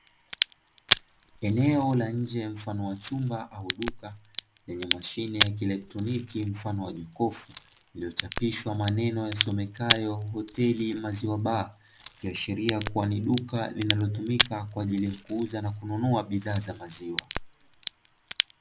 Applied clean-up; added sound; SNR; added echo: none; Crack; 5 dB; none.